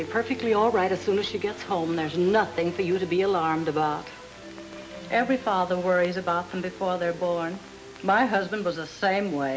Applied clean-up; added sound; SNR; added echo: none; none; none; none.